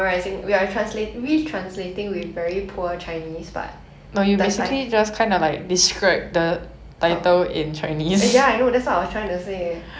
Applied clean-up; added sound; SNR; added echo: none; none; none; none.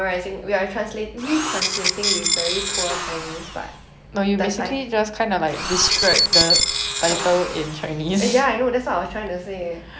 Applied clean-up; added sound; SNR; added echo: none; Alarm + Tools; 0 dB; none.